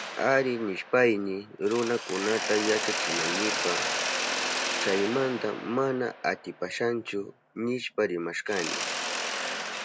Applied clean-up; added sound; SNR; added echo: none; Mechanisms; 4 dB; none.